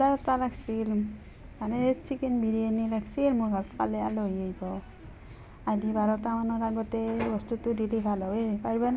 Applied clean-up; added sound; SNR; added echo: none; none; none; none.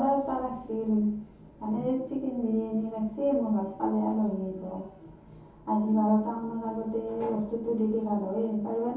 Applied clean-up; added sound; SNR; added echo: none; none; none; reverberation time 0.6 s.